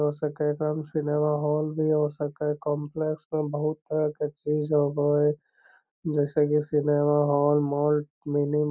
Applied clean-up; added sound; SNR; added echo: none; none; none; none.